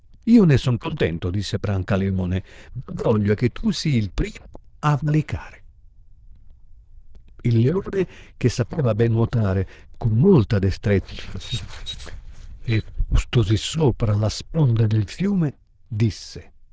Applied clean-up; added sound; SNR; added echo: neural diffusion model UNIVERSE++.